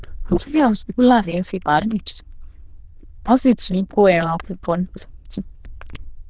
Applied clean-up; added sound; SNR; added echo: neural diffusion model UNIVERSE++.